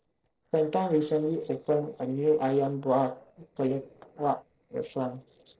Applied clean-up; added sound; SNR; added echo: neural separator model SepFormer DNS4.